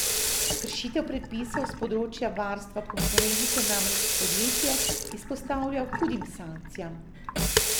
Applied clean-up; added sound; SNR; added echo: none; Sink (filling or washing) / Water tap, faucet; -4 dB; none.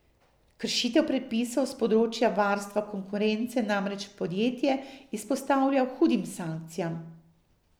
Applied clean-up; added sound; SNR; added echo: none; none; none; none.